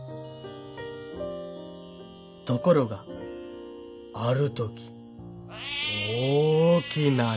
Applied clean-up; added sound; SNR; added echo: none; none; none; none.